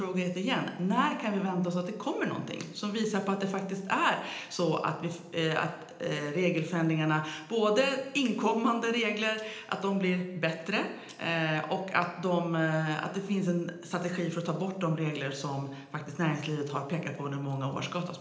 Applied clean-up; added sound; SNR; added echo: none; none; none; reverberation time 0.9 s.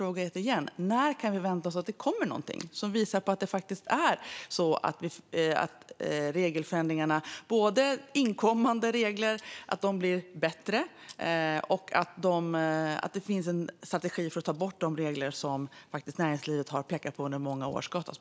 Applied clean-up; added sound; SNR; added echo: none; none; none; none.